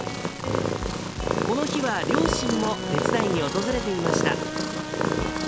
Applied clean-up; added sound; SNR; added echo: none; Purr; 0 dB; none.